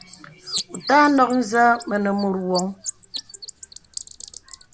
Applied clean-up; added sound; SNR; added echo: none; Bird; 13 dB; none.